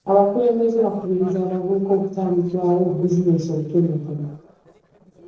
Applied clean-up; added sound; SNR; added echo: neural separator model SepFormer DNS4.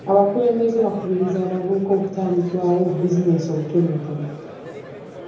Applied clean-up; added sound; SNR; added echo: none; Crowd; 16 dB; reverberation time 0.7 s.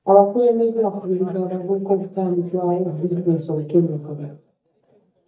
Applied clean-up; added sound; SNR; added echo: neural mask model DeepFilterNet 3.